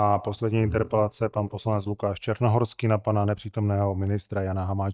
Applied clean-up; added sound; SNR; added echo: neural mask model DeepFilterNet 3.